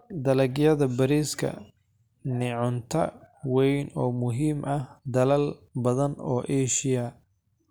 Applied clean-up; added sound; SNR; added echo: none; none; none; none.